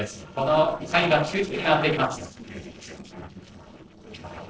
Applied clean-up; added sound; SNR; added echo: neural separator model SepFormer DNS4.